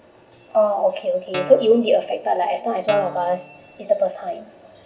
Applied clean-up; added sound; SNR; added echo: none; Guitar; 14 dB; reverberation time 2.2 s.